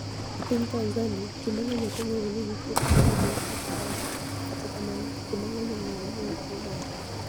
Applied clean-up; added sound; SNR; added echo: none; Cricket / Waves, surf; -3 dB; none.